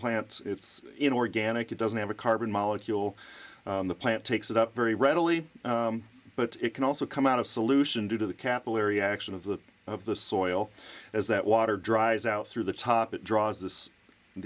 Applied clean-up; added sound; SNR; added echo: none; none; none; none.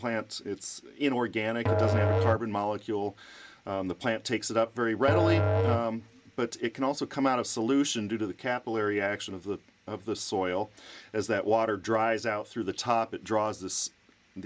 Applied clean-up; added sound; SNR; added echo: none; Musical instrument; 0 dB; none.